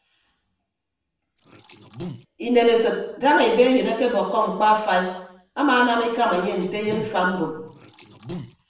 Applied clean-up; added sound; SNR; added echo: none; Liquid; 15 dB; reverberation time 0.7 s.